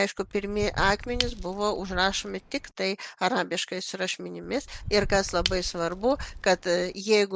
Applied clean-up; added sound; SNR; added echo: none; Shatter / Crushing; 9 dB; none.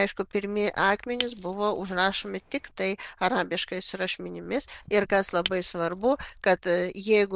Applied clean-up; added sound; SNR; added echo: neural diffusion model UNIVERSE++.